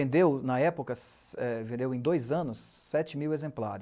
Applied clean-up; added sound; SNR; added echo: none; none; none; none.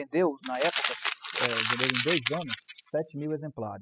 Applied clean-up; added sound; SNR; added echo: classical method spectral subtraction.